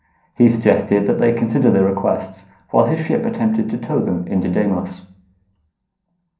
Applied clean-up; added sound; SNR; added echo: none; none; none; reverberation time 0.6 s.